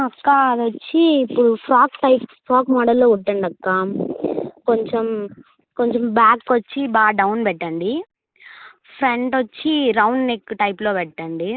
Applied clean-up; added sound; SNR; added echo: neural mask model Resemble Enhance denoiser.